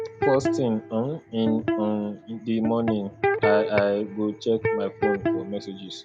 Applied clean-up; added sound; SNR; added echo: none; Electric guitar; 2 dB; none.